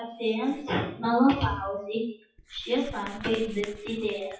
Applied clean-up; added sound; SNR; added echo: classical method WPE with log-MMSE.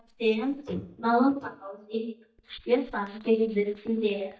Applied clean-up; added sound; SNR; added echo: neural mask model DeepFilterNet 3.